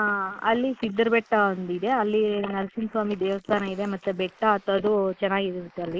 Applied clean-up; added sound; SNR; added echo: neural mask model Resemble Enhance denoiser.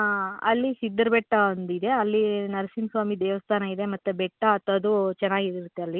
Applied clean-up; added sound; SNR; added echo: none; none; none; none.